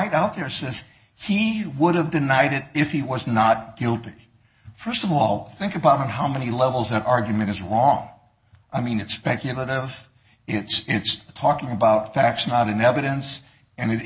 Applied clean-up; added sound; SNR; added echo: none; none; none; none.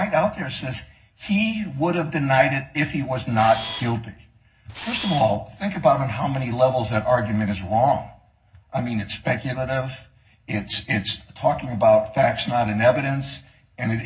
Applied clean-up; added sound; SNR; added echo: none; Camera; 11 dB; reverberation time 0.4 s.